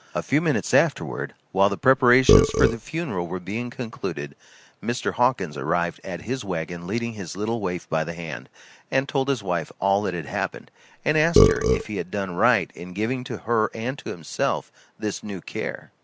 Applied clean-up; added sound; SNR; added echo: none; Burping, eructation; -3 dB; none.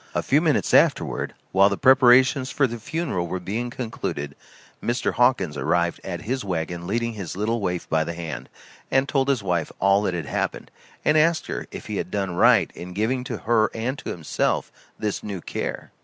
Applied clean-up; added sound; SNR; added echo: none; none; none; none.